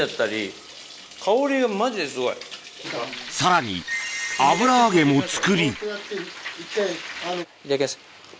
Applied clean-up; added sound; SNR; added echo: none; none; none; none.